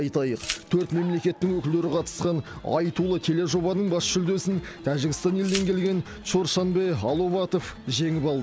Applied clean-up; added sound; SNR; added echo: none; Glass; 13 dB; none.